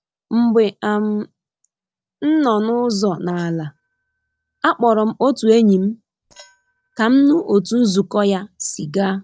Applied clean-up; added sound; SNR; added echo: neural separator model SepFormer DNS4.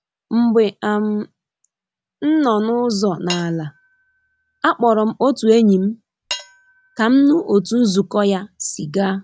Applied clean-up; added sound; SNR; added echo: none; Cutlery, silverware / Dishes, pots, and pans; 19 dB; none.